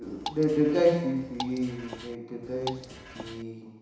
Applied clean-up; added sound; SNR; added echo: none; Drip / Water; 13 dB; reverberation time 1.0 s.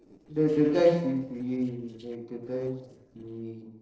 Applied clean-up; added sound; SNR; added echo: neural separator model SepFormer DNS4.